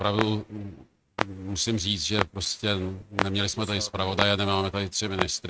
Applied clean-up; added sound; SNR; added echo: neural mask model RNNoise.